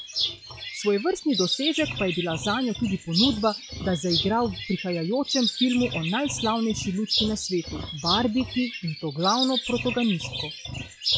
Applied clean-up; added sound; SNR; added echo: classical method log-MMSE.